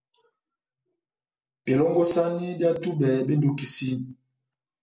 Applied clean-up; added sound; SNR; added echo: none; none; none; none.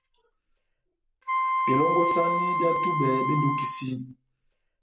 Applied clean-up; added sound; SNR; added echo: none; Wind instrument, woodwind instrument; -1 dB; none.